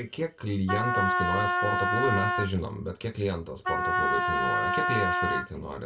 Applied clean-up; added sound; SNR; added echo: none; Wind instrument, woodwind instrument; -4 dB; reverberation time 0.2 s.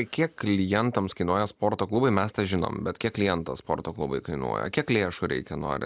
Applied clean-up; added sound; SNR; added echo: none; none; none; none.